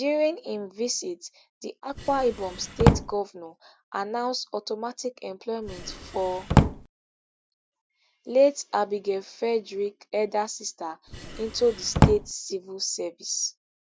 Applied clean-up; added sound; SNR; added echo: none; Drawer open or close; -4 dB; none.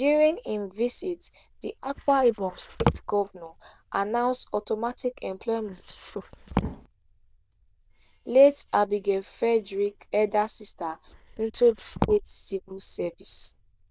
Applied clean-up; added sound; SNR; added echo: neural diffusion model UNIVERSE++.